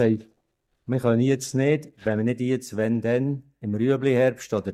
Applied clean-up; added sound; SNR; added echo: neural mask model DeepFilterNet 3.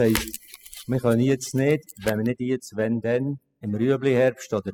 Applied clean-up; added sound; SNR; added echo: classical method spectral subtraction.